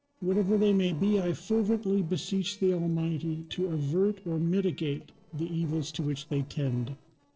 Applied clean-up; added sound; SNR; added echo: neural separator model SepFormer DNS4.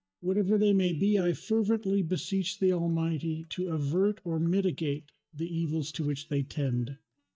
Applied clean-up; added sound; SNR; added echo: neural mask model DeepFilterNet 3.